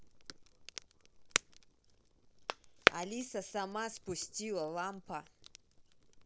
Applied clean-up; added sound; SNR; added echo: none; Crackle; -3 dB; none.